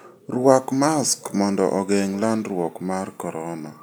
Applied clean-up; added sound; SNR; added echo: none; none; none; none.